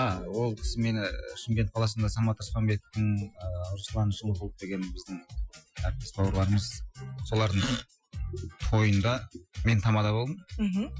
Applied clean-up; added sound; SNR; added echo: classical method Wiener filter.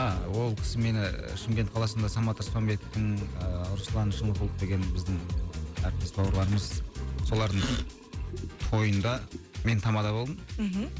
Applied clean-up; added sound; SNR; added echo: none; Liquid; 19 dB; none.